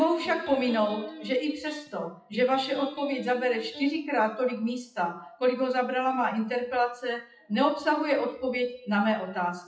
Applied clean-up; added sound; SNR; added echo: classical method WPE with log-MMSE.